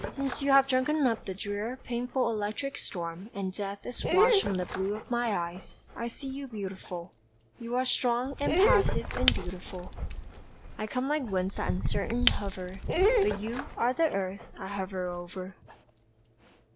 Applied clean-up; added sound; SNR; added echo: none; Dog + Shatter / Crushing; 1 dB; none.